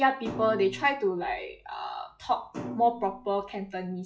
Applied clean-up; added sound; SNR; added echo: classical method log-MMSE.